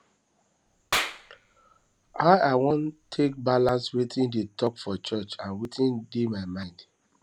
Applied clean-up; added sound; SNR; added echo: none; Clapping; 10 dB; none.